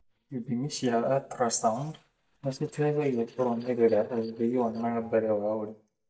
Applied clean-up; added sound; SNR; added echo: neural mask model DeepFilterNet 3.